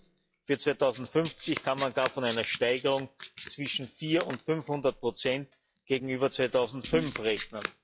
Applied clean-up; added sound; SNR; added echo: classical method log-MMSE.